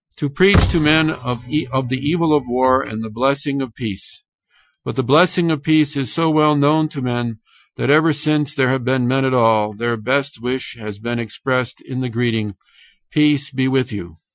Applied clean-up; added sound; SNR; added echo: classical method Wiener filter.